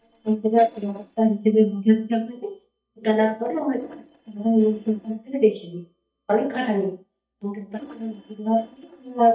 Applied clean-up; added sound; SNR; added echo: neural mask model DeepFilterNet 3.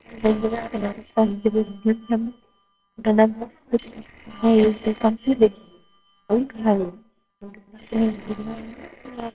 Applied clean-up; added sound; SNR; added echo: neural separator model SepFormer WHAMR!.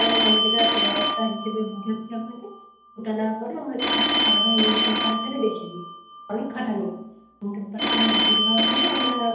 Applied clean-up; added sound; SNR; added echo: none; Telephone; -3 dB; reverberation time 2.2 s.